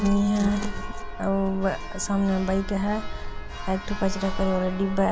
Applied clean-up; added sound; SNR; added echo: none; Church bell; 5 dB; none.